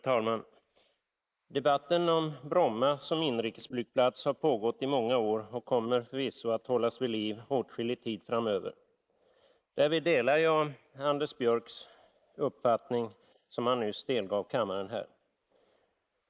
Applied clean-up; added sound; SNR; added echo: neural mask model Resemble Enhance denoiser.